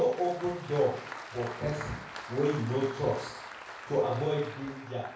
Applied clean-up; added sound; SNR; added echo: none; Applause; 12 dB; reverberation time 0.6 s.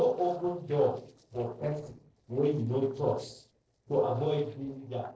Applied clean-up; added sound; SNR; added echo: neural separator model SepFormer DNS4.